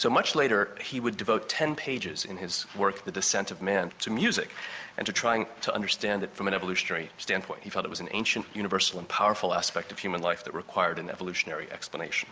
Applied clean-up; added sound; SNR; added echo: none; none; none; none.